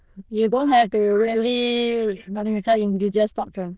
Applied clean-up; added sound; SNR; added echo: neural diffusion model UNIVERSE++.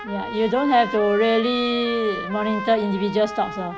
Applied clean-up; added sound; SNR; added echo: none; Trumpet; 10 dB; none.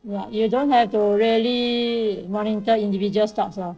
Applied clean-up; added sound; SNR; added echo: neural separator model SepFormer DNS4.